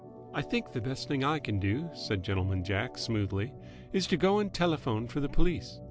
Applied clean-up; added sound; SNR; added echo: none; Organ; 15 dB; none.